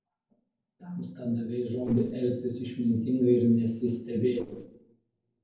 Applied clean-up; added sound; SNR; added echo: neural separator model SepFormer DNS4.